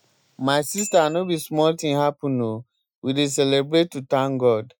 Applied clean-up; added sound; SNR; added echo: classical method Wiener filter.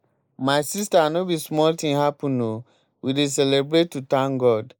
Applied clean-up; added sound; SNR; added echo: neural mask model Resemble Enhance denoiser.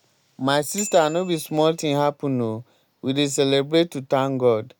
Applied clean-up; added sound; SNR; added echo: none; Bicycle bell; 19 dB; none.